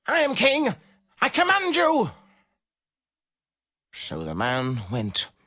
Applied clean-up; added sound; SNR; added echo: none; none; none; none.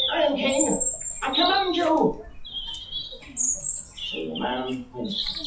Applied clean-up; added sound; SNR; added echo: classical method WPE with log-MMSE.